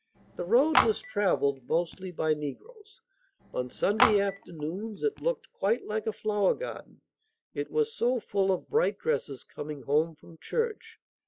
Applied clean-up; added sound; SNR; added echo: classical method log-MMSE.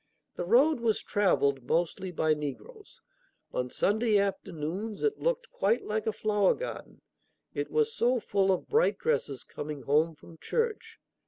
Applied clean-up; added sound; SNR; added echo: none; none; none; none.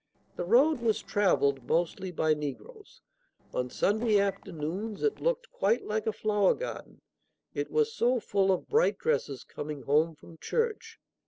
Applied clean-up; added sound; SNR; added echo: neural separator model SepFormer DNS4.